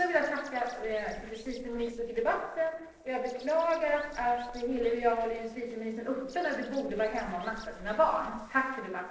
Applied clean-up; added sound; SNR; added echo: neural separator model SepFormer DNS4.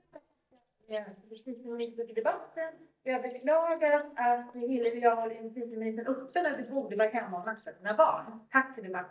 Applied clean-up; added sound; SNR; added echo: neural mask model DeepFilterNet 3.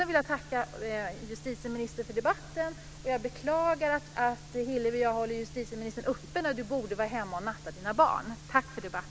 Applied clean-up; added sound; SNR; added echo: none; none; none; none.